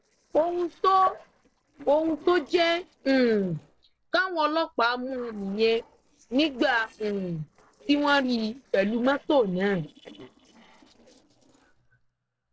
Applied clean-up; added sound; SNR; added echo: neural separator model SepFormer DNS4.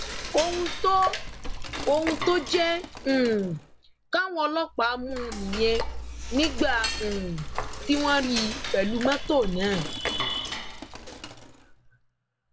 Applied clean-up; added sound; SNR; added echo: none; Cutlery, silverware / Dishes, pots, and pans; 6 dB; none.